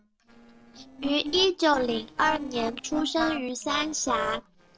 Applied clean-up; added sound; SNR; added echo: neural separator model SepFormer DNS4.